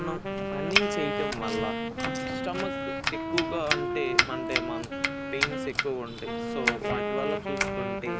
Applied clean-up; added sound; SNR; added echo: none; Wind instrument, woodwind instrument + Domestic sounds, home sounds; -5 dB; none.